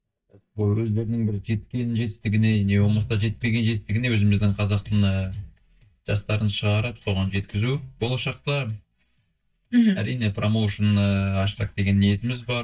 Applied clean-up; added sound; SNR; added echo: neural mask model DeepFilterNet 3.